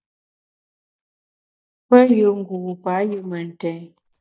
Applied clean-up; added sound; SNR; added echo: neural mask model DeepFilterNet 3.